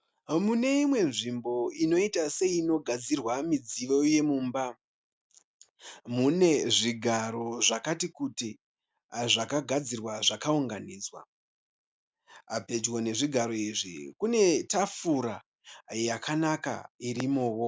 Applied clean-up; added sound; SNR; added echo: none; none; none; none.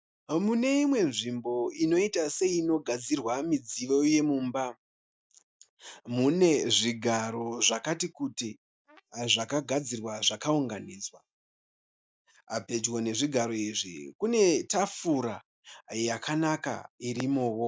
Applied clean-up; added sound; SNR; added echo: neural mask model DeepFilterNet 3.